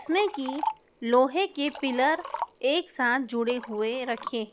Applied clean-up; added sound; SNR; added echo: none; Liquid; 12 dB; none.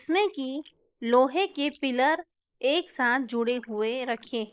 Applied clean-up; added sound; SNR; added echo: neural mask model Resemble Enhance denoiser.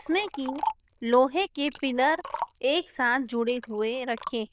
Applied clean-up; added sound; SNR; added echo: neural diffusion model UNIVERSE++.